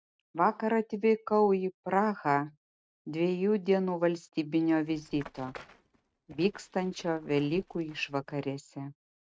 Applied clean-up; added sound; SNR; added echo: neural mask model RNNoise.